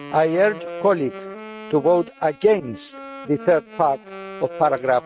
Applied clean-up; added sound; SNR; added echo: neural mask model RNNoise.